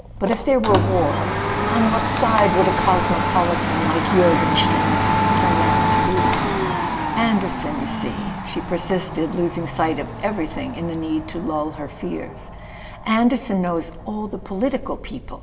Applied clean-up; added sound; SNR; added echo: none; Domestic sounds, home sounds; 0 dB; reverberation time 1.3 s.